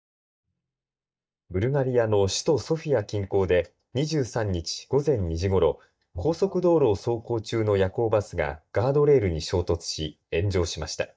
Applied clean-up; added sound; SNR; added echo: neural mask model DeepFilterNet 3.